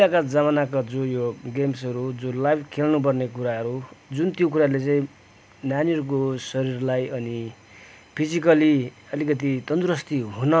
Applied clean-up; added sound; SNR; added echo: none; none; none; none.